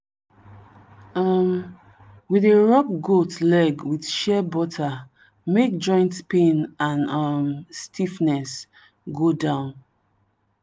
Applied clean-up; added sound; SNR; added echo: none; none; none; none.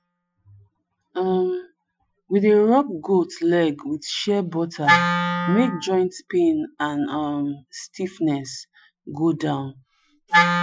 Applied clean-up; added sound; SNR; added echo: classical method Wiener filter.